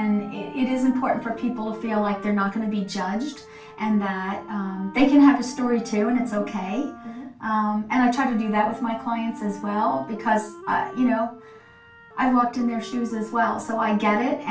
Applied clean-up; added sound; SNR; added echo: none; Wind instrument, woodwind instrument; 17 dB; reverberation time 0.2 s.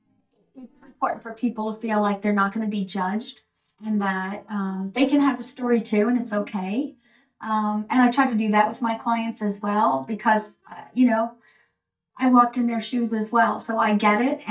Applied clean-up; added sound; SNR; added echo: neural mask model DeepFilterNet 3.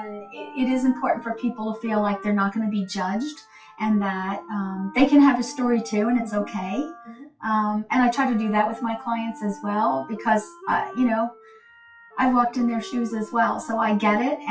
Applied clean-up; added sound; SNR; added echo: classical method WPE with log-MMSE.